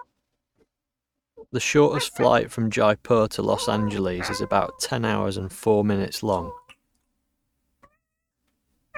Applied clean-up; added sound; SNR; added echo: neural mask model RNNoise.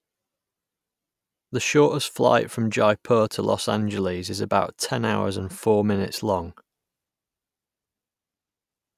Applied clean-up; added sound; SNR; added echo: none; none; none; none.